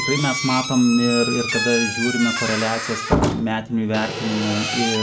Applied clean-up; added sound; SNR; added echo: none; Squeak / Slam; 3 dB; reverberation time 1.2 s.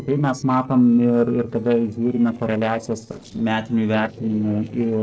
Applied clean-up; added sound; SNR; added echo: neural separator model SepFormer DNS4.